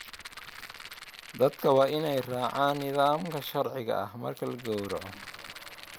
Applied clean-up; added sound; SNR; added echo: none; Rattle; 17 dB; none.